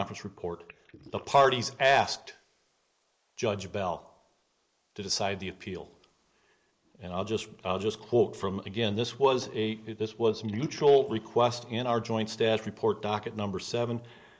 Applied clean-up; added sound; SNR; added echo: neural mask model Resemble Enhance denoiser.